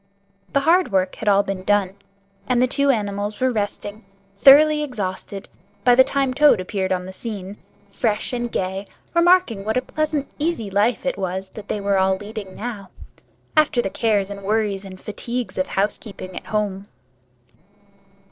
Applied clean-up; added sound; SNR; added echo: neural separator model SepFormer DNS4.